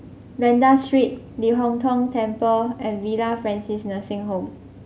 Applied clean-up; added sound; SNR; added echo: none; none; none; none.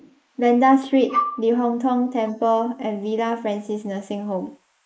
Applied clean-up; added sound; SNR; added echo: neural mask model Resemble Enhance denoiser.